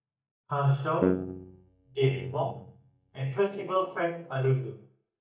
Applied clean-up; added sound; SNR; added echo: neural mask model DeepFilterNet 3.